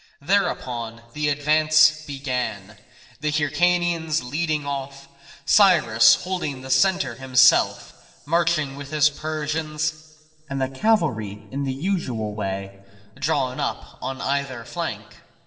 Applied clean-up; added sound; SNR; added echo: neural separator model SepFormer DNS4.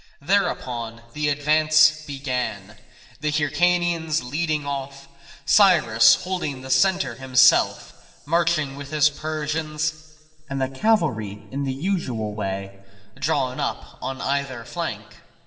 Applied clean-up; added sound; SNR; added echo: none; Snare drum; 19 dB; reverberation time 2.1 s.